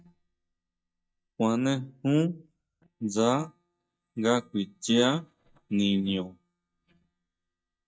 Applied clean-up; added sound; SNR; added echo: neural mask model DeepFilterNet 3.